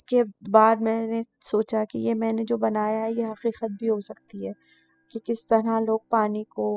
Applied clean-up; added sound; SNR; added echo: classical method spectral subtraction.